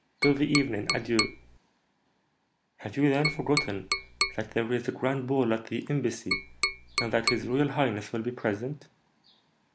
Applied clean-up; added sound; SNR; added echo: none; Tap; 2 dB; none.